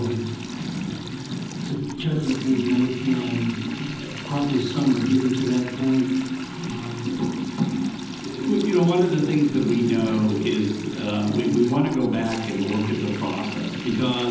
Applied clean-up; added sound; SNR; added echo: none; Sink (filling or washing); 16 dB; reverberation time 0.8 s.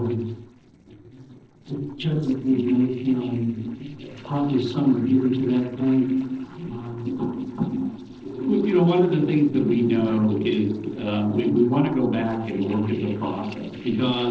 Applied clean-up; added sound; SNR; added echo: neural separator model SepFormer DNS4.